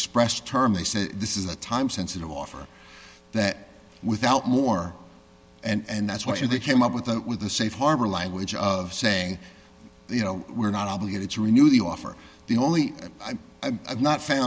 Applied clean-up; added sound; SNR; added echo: none; none; none; none.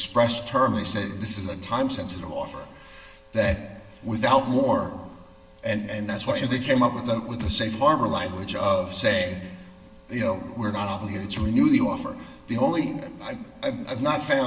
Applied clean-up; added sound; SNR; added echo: none; Thump, thud; 17 dB; reverberation time 1.1 s.